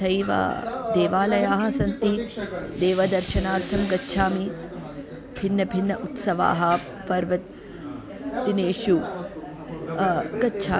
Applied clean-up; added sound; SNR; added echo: none; none; none; none.